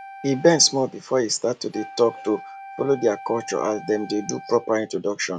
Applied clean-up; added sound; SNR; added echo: none; Wind instrument, woodwind instrument; 17 dB; none.